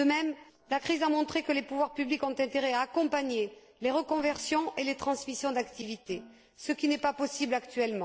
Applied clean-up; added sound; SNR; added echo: neural separator model SepFormer DNS4.